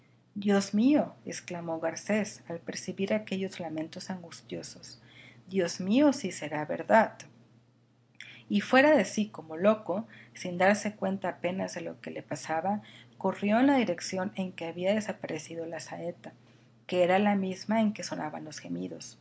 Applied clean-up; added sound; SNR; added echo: none; none; none; none.